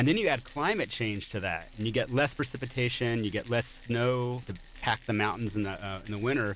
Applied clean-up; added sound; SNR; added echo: none; Rattle; 18 dB; none.